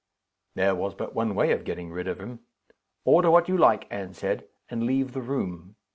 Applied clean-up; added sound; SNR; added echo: none; none; none; none.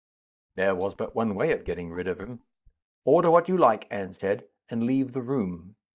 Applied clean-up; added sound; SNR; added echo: neural mask model DeepFilterNet 3.